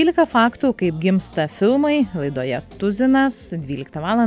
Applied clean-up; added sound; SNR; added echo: none; none; none; none.